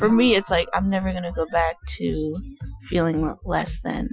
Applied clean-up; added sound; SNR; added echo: classical method Wiener filter.